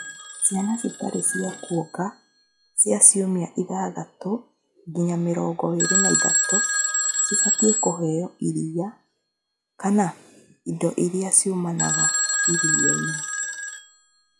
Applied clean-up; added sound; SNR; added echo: classical method log-MMSE.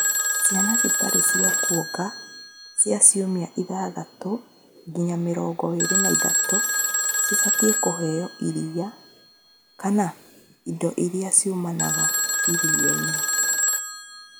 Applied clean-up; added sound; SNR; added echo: none; Telephone; -1 dB; none.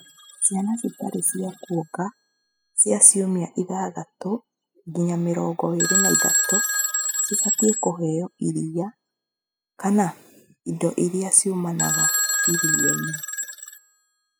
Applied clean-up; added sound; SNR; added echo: classical method spectral subtraction.